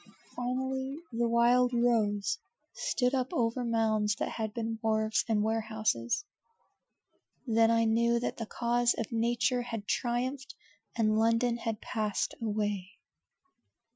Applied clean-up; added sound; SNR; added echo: classical method Wiener filter.